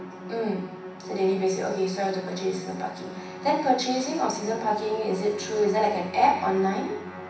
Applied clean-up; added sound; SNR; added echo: none; Musical instrument; 12 dB; reverberation time 0.7 s.